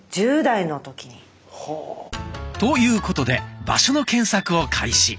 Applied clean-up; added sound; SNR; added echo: none; none; none; none.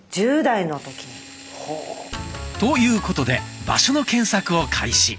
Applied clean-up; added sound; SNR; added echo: none; Drill; 19 dB; none.